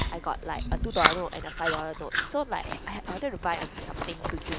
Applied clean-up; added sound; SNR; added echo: none; Chewing, mastication; -1 dB; none.